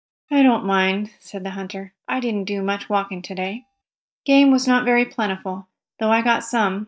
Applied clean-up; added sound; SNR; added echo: neural mask model DeepFilterNet 3.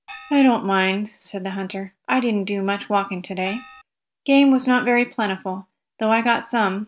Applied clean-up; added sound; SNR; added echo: none; Gong; 18 dB; none.